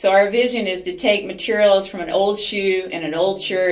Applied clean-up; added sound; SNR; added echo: none; none; none; reverberation time 0.3 s.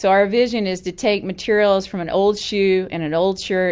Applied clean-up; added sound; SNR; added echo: none; none; none; none.